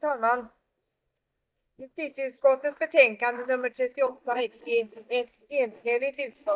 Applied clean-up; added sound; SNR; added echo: neural mask model DeepFilterNet 3.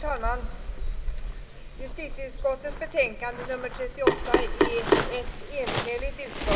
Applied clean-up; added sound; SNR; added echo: none; Waves, surf; 3 dB; reverberation time 0.9 s.